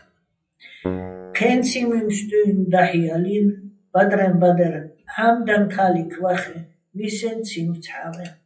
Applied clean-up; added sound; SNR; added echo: classical method WPE with log-MMSE.